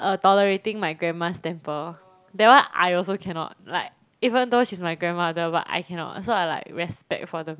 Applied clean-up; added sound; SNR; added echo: none; none; none; none.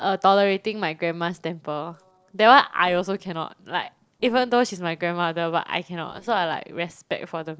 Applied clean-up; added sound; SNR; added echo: neural separator model SepFormer DNS4.